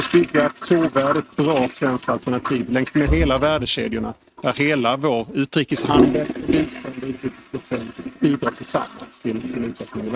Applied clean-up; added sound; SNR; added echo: neural mask model RNNoise.